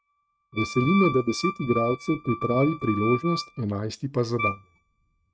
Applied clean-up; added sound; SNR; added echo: neural mask model RNNoise.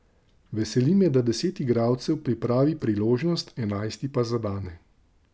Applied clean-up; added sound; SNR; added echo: none; none; none; none.